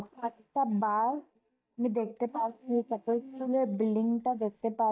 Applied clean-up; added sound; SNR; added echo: neural mask model DeepFilterNet 3.